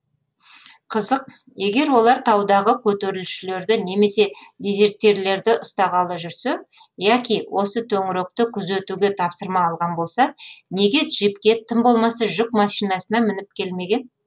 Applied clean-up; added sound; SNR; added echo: none; none; none; none.